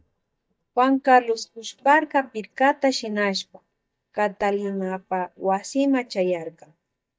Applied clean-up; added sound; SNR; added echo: neural mask model DeepFilterNet 3.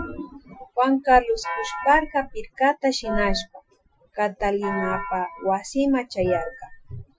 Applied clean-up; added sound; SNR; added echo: classical method Wiener filter.